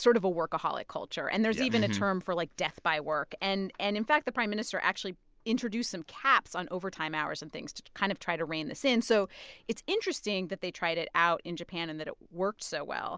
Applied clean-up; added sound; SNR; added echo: none; none; none; none.